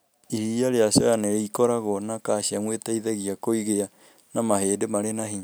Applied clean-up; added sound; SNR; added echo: none; none; none; none.